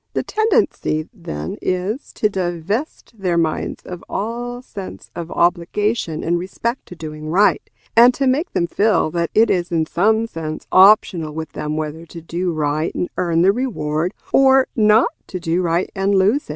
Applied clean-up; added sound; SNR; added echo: none; none; none; none.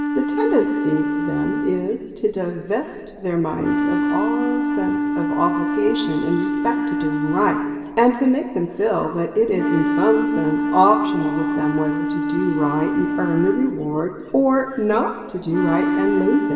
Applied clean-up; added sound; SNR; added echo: none; Wind instrument, woodwind instrument; 1 dB; reverberation time 2.8 s.